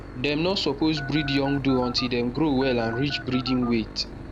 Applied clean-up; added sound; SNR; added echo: none; Engine / Boat, Water vehicle + Telephone; 11 dB; none.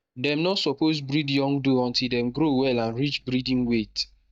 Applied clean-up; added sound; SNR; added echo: neural mask model DeepFilterNet 3.